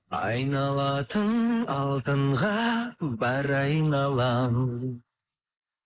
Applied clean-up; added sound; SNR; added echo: neural mask model Resemble Enhance denoiser.